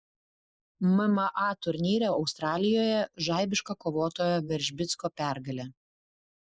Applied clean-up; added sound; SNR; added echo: neural mask model Resemble Enhance denoiser.